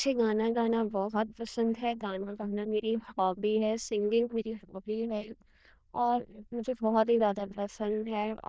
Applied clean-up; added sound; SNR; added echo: neural diffusion model UNIVERSE++.